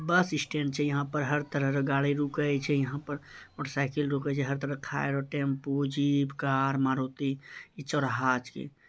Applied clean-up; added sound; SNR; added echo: none; none; none; none.